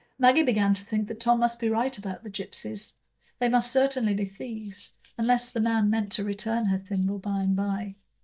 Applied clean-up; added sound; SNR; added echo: neural mask model DeepFilterNet 3.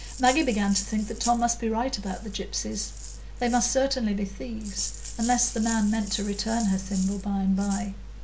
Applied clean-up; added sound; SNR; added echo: none; Rattle (instrument); 14 dB; none.